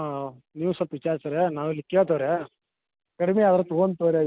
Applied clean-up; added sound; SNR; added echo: none; none; none; none.